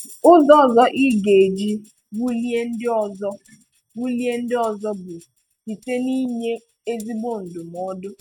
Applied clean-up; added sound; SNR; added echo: neural mask model RNNoise.